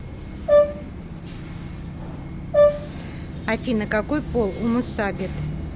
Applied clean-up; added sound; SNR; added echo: none; Brass instrument; -4 dB; none.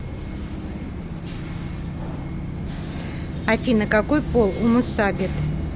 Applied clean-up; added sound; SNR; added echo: none; none; none; none.